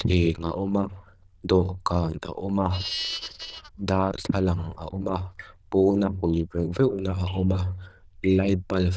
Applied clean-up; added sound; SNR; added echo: neural diffusion model UNIVERSE++.